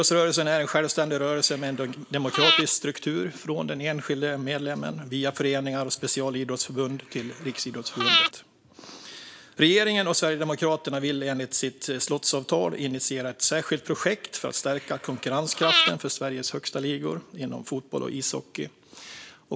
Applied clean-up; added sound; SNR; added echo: none; Breathing; 0 dB; none.